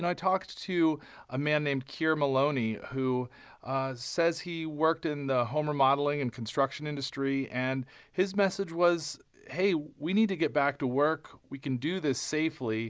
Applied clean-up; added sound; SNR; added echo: none; none; none; none.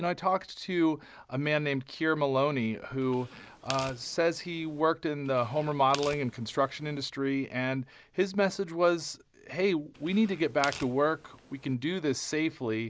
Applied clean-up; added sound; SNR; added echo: none; Tearing; 16 dB; none.